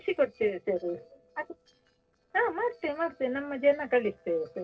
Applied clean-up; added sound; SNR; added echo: neural separator model SepFormer DNS4.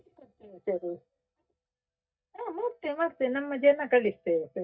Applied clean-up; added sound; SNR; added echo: neural mask model DeepFilterNet 3.